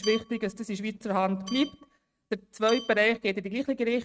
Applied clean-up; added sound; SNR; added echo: neural mask model RNNoise.